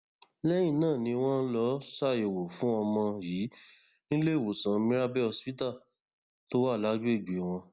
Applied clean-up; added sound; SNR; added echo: none; none; none; none.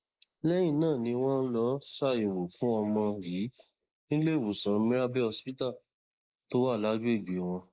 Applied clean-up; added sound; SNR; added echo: neural mask model Resemble Enhance denoiser.